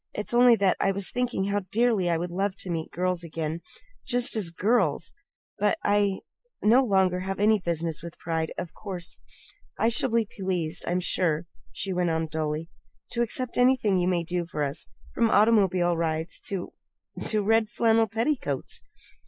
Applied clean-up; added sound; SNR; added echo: neural mask model Resemble Enhance denoiser.